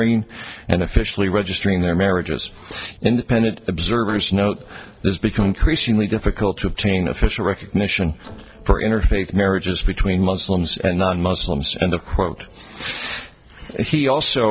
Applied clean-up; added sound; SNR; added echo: neural separator model SepFormer DNS4.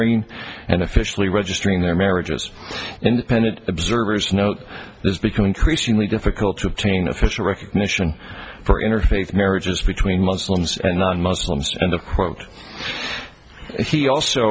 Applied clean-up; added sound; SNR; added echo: none; none; none; none.